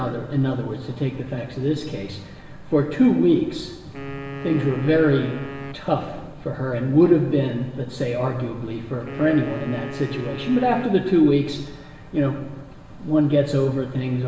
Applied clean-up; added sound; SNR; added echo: none; Wind instrument, woodwind instrument; 13 dB; reverberation time 1.1 s.